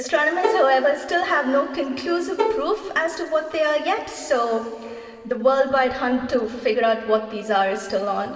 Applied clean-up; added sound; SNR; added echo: none; Bowed string instrument; 6 dB; reverberation time 2.3 s.